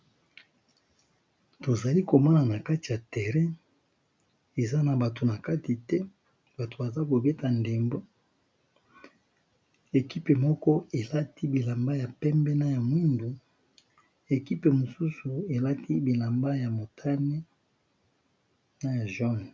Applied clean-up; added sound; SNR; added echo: none; none; none; none.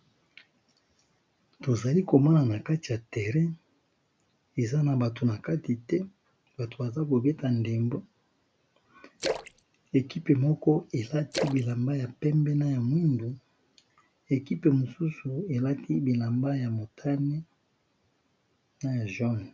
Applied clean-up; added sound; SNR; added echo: none; Splash, splatter; 10 dB; none.